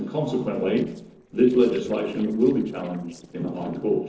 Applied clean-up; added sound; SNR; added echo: neural separator model SepFormer DNS4.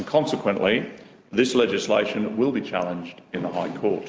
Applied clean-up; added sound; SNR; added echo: none; none; none; none.